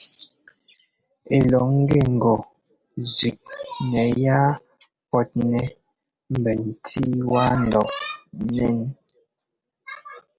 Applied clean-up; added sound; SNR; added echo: none; none; none; none.